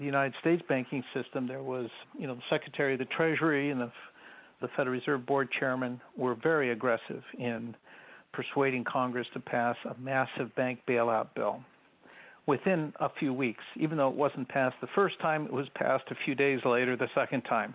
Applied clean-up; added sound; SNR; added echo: none; none; none; none.